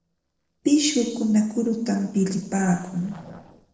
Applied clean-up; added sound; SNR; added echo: neural separator model SepFormer DNS4.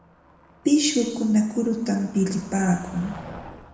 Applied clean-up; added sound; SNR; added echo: none; Motor vehicle (road); 19 dB; reverberation time 1.0 s.